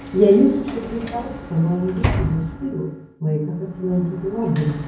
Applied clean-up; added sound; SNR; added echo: none; Sliding door / Slam; 9 dB; reverberation time 0.9 s.